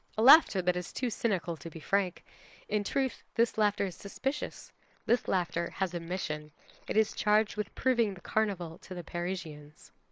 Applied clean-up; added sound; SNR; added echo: neural mask model Resemble Enhance denoiser.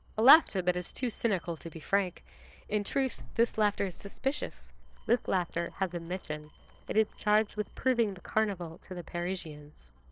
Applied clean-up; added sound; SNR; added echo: neural separator model SepFormer DNS4.